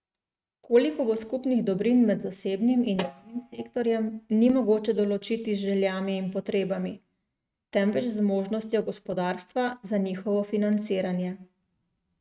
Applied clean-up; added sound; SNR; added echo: neural mask model RNNoise.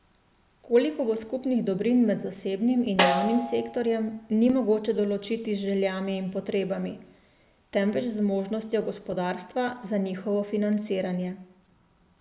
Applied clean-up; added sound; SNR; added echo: none; Snare drum; 4 dB; none.